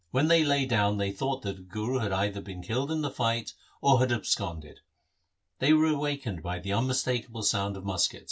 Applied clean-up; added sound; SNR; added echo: none; none; none; none.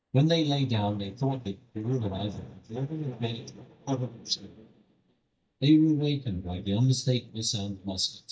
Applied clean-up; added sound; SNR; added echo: neural mask model DeepFilterNet 3.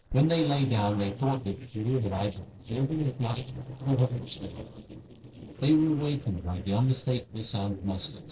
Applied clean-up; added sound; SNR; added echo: neural separator model SepFormer DNS4.